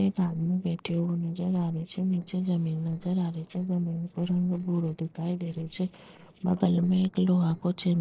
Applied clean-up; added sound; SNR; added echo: neural separator model SepFormer DNS4.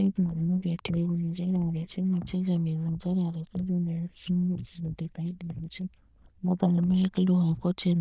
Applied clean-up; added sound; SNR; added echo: neural diffusion model UNIVERSE++.